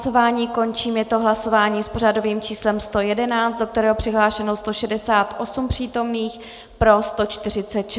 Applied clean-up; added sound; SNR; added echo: none; none; none; none.